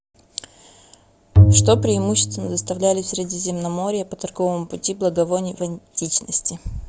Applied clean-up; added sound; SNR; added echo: none; Bowed string instrument; -4 dB; none.